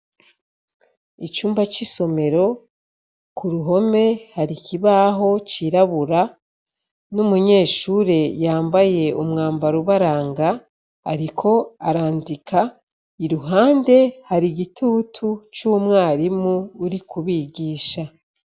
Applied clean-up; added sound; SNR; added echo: none; none; none; none.